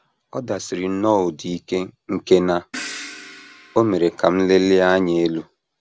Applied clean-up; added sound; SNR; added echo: none; Crash cymbal; 16 dB; none.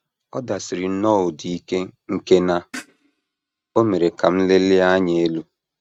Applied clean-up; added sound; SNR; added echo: neural mask model RNNoise.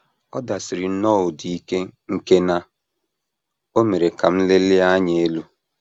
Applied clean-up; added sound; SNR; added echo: none; none; none; none.